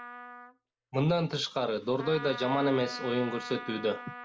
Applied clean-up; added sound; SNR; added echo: none; Trumpet; 13 dB; none.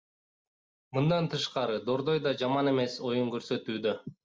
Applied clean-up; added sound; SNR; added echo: none; none; none; none.